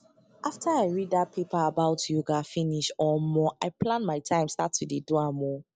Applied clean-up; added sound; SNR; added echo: none; none; none; none.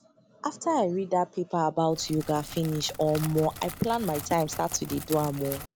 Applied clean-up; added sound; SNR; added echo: none; Crackle; 13 dB; none.